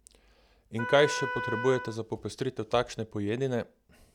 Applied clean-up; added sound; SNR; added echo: none; Wind instrument, woodwind instrument; 7 dB; none.